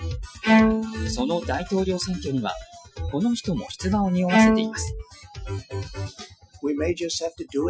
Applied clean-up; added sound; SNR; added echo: classical method Wiener filter.